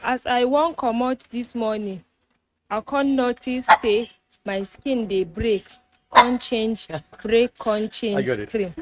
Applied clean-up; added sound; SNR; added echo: neural mask model RNNoise.